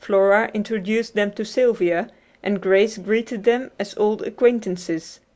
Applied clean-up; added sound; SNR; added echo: none; none; none; none.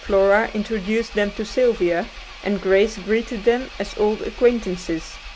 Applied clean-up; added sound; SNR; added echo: none; Engine; 16 dB; none.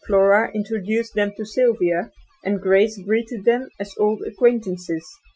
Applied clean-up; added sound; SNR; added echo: classical method Wiener filter.